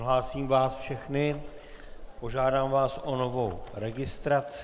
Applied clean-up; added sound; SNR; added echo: none; Splash, splatter; 12 dB; none.